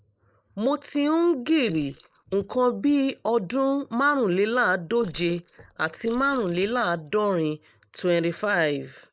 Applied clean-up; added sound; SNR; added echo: neural mask model Resemble Enhance denoiser.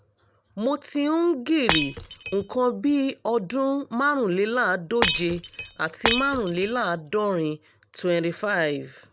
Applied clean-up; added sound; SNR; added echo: none; Shatter; 4 dB; none.